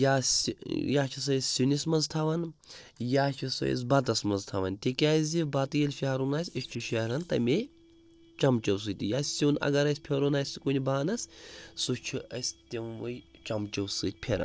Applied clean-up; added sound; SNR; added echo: neural separator model SepFormer DNS4.